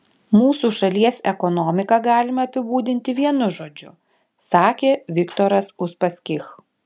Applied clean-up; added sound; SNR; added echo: none; none; none; none.